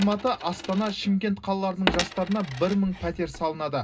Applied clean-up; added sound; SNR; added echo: none; Coin (dropping); 9 dB; reverberation time 0.2 s.